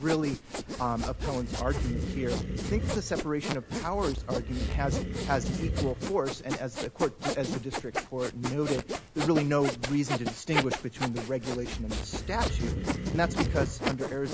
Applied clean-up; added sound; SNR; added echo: none; Animal + Sawing; 1 dB; none.